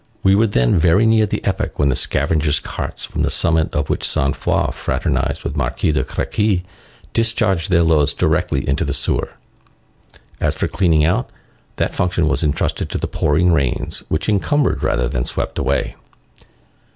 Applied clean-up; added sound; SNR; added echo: none; none; none; none.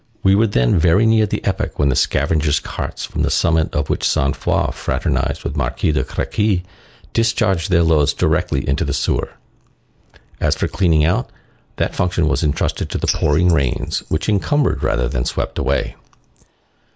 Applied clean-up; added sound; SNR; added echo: neural mask model Resemble Enhance denoiser.